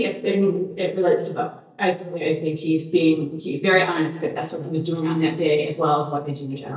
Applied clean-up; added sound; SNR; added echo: neural mask model DeepFilterNet 3.